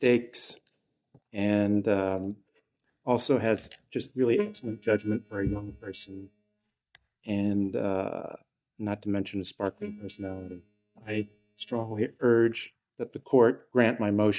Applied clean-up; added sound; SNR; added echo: neural mask model DeepFilterNet 3.